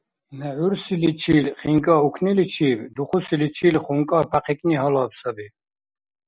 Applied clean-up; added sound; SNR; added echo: none; none; none; none.